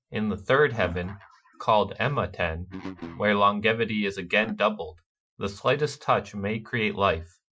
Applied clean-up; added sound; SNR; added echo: classical method Wiener filter.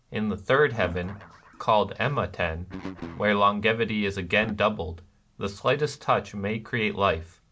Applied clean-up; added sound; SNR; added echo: none; Guitar; 16 dB; none.